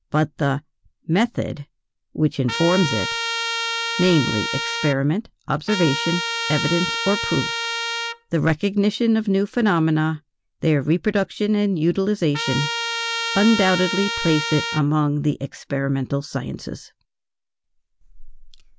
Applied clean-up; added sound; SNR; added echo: none; Trumpet; 4 dB; none.